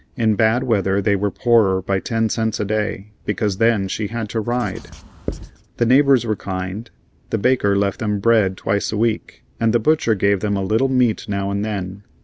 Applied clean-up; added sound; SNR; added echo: none; Writing; 13 dB; none.